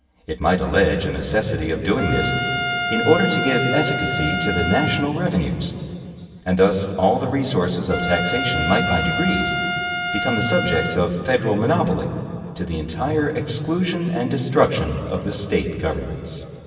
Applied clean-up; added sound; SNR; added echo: none; Trumpet; 4 dB; reverberation time 2.6 s.